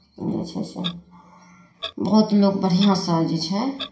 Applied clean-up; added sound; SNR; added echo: none; Clock; 17 dB; reverberation time 0.5 s.